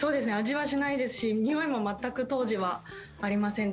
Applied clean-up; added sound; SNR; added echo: none; none; none; none.